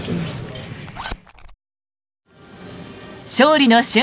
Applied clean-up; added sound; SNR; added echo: none; Zipper (clothing); 15 dB; none.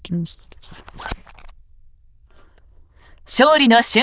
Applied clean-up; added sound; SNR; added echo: neural diffusion model UNIVERSE++.